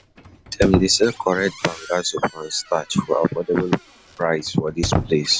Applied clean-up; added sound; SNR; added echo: none; Squeak; 10 dB; none.